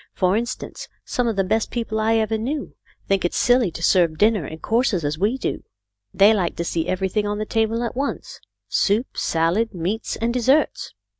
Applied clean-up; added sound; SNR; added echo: none; none; none; none.